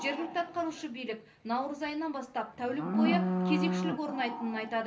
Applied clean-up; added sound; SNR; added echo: none; Livestock, farm animals, working animals; 1 dB; reverberation time 0.3 s.